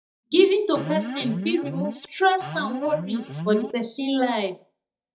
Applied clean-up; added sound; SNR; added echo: neural mask model DeepFilterNet 3.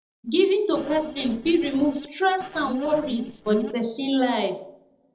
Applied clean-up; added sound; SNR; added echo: neural separator model SepFormer DNS4.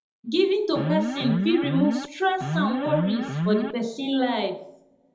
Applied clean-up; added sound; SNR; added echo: none; Alarm; 1 dB; reverberation time 0.8 s.